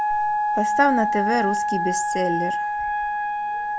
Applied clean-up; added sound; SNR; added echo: none; Wind instrument, woodwind instrument; -3 dB; none.